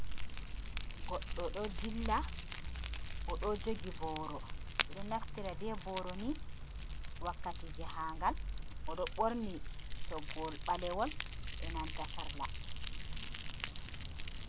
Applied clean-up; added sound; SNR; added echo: none; Fire; -4 dB; none.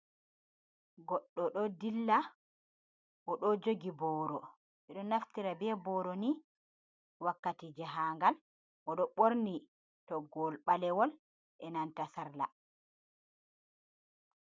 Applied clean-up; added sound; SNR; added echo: none; none; none; none.